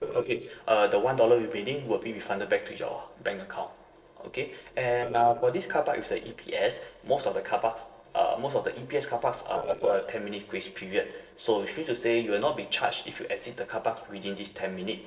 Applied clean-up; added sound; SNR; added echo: neural separator model SepFormer DNS4.